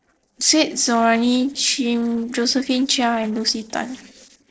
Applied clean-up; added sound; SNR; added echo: neural separator model SepFormer DNS4.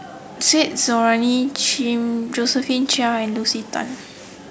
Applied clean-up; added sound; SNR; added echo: none; none; none; none.